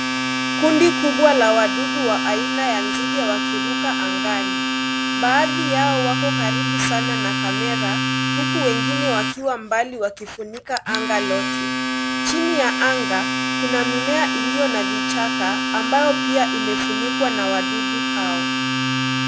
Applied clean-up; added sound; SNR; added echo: none; Domestic sounds, home sounds; -1 dB; none.